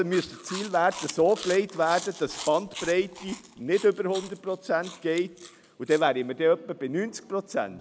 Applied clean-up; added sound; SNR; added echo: none; Chewing, mastication; 16 dB; none.